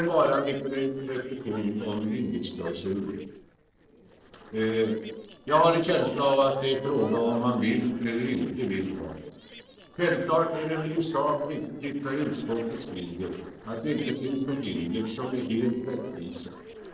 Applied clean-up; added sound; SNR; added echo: neural separator model SepFormer DNS4.